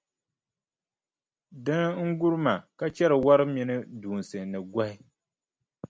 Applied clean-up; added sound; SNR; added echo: none; none; none; none.